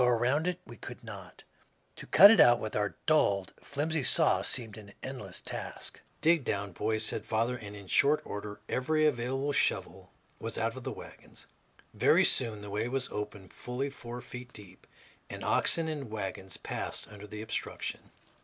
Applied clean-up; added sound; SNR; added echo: none; none; none; none.